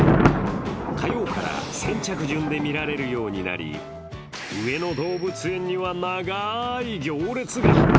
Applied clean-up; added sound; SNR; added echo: none; Thunder; -2 dB; none.